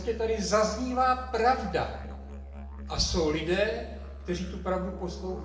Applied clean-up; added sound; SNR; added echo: none; Musical instrument; 10 dB; reverberation time 0.8 s.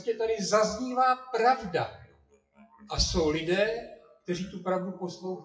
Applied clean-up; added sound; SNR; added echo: classical method WPE with log-MMSE.